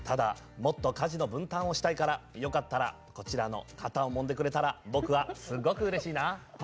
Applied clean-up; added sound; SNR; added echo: none; none; none; none.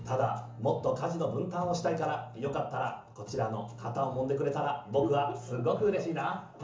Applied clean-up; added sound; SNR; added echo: none; none; none; reverberation time 0.8 s.